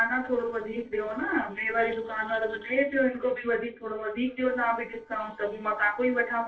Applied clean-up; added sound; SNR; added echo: neural separator model SepFormer DNS4.